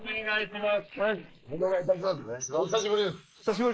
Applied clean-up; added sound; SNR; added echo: neural mask model Resemble Enhance denoiser.